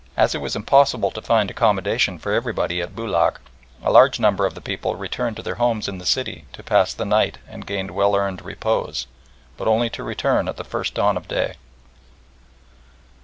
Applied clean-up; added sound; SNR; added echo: none; none; none; none.